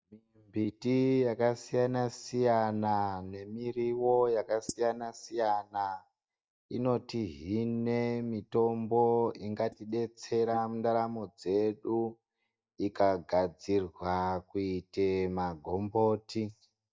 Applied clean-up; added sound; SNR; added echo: neural mask model DeepFilterNet 3.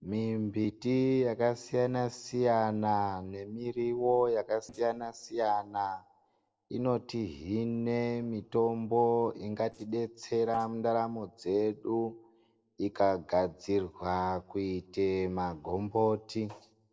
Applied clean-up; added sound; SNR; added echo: neural separator model SepFormer DNS4.